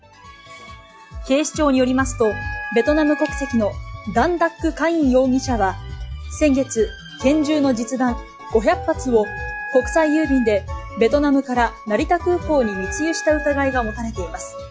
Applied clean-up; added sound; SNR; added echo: classical method log-MMSE.